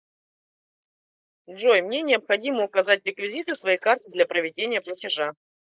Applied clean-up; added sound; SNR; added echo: neural mask model Resemble Enhance denoiser.